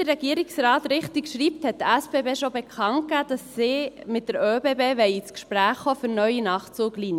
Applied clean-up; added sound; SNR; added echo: none; none; none; none.